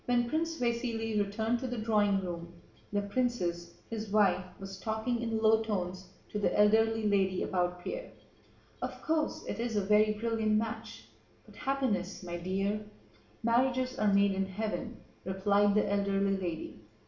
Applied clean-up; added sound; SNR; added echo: none; none; none; reverberation time 0.5 s.